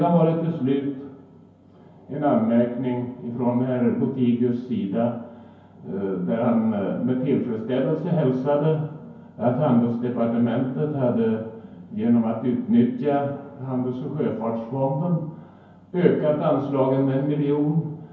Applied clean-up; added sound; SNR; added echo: none; none; none; reverberation time 0.9 s.